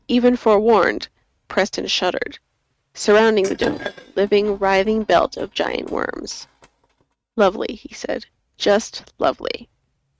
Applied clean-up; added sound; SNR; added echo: neural mask model RNNoise.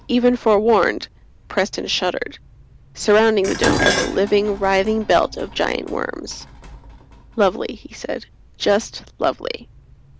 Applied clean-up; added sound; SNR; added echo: none; Dishes, pots, and pans; 10 dB; none.